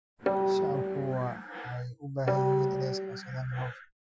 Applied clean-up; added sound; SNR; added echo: classical method Wiener filter.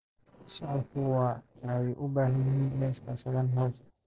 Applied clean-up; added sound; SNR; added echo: neural separator model SepFormer DNS4.